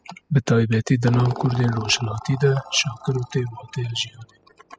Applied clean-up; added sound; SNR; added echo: classical method spectral subtraction.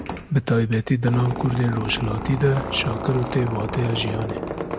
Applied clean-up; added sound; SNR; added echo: none; Squeak; 7 dB; none.